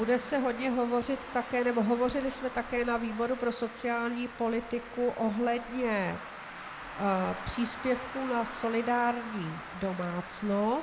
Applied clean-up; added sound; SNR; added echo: none; Traffic noise, roadway noise; 12 dB; none.